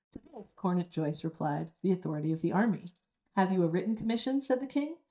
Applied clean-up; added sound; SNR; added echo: neural mask model DeepFilterNet 3.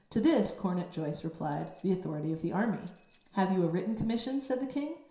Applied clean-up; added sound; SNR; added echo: none; Tambourine; 20 dB; reverberation time 0.7 s.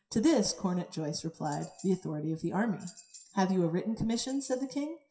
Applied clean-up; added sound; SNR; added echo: classical method WPE with log-MMSE.